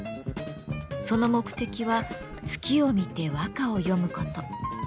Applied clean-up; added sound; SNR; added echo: none; Sneeze; 20 dB; none.